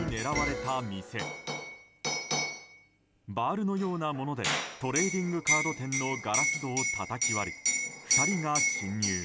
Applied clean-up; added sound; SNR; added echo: none; Liquid; -1 dB; none.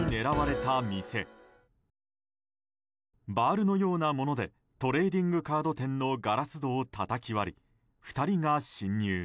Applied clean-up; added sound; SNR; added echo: none; none; none; none.